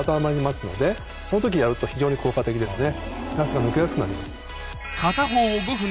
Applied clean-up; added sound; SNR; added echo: none; none; none; none.